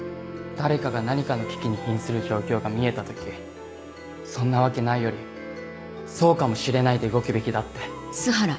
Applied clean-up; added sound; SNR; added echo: none; Harmonica + Wind instrument, woodwind instrument; 19 dB; none.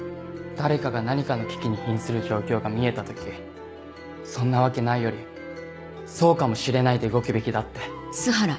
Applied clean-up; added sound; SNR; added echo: none; none; none; none.